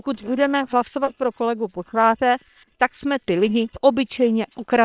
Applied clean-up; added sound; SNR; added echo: neural separator model SepFormer WHAM!.